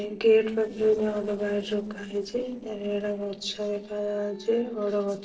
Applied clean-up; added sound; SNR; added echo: neural separator model SepFormer DNS4.